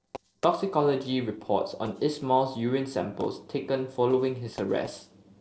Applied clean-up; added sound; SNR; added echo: neural separator model SepFormer DNS4.